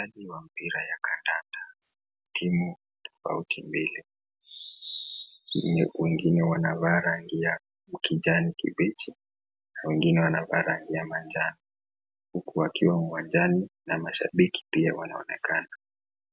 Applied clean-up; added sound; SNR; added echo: none; Bird vocalization, bird call, bird song; 12 dB; none.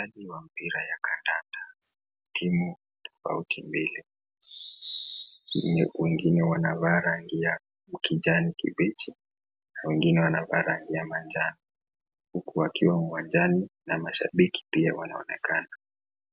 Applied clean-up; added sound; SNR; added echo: neural separator model SepFormer DNS4.